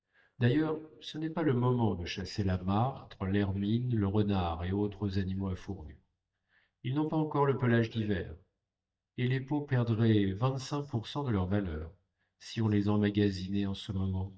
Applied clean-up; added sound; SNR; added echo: neural mask model DeepFilterNet 3.